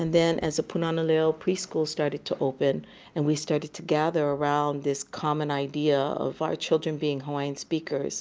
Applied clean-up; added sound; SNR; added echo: none; none; none; none.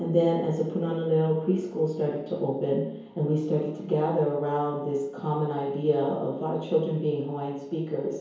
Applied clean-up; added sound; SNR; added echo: none; none; none; reverberation time 1.0 s.